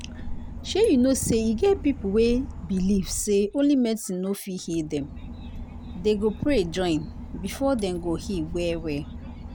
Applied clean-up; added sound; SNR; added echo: none; Engine / Boat, Water vehicle; 11 dB; none.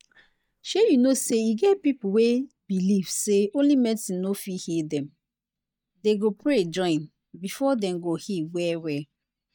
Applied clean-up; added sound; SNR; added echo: neural mask model DeepFilterNet 3.